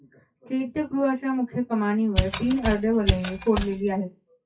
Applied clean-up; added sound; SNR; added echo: classical method WPE with log-MMSE.